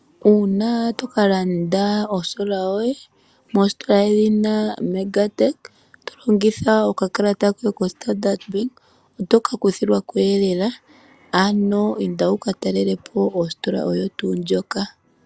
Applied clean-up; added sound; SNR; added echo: none; none; none; none.